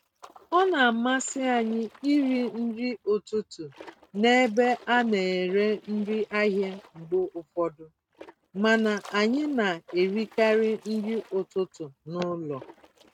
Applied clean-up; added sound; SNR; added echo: neural mask model RNNoise.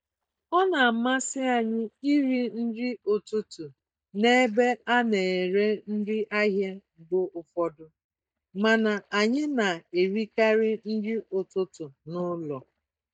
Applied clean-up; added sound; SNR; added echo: neural mask model DeepFilterNet 3.